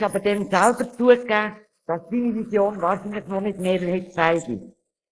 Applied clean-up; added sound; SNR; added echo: neural mask model Resemble Enhance denoiser.